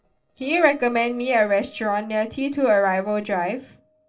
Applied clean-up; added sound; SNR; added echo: neural separator model SepFormer DNS4.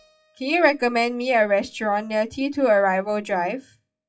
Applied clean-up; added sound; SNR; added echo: classical method WPE with log-MMSE.